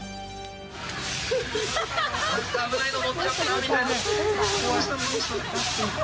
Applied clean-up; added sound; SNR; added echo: none; none; none; none.